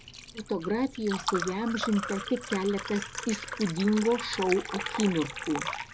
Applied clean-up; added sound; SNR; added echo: none; Liquid; 7 dB; none.